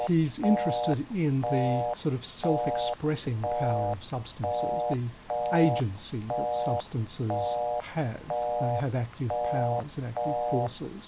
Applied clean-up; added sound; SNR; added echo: none; Telephone; 1 dB; none.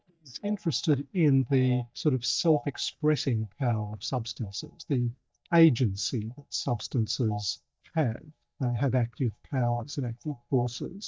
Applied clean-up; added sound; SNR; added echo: neural mask model DeepFilterNet 3.